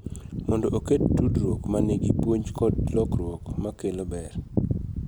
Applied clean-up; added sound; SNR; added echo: none; none; none; none.